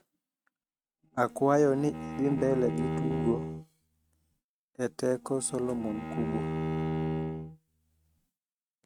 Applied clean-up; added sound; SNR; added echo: neural mask model RNNoise.